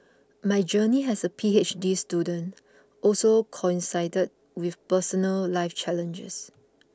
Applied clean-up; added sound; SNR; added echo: none; none; none; none.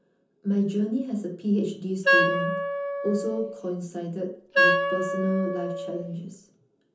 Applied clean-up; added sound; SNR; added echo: none; Wind instrument, woodwind instrument; -3 dB; reverberation time 0.6 s.